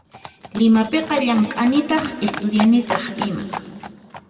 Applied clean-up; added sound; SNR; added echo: none; Livestock, farm animals, working animals; 13 dB; reverberation time 2.1 s.